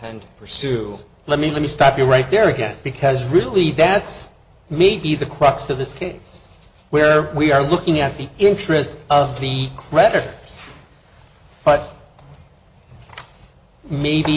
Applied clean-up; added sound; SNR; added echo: none; none; none; none.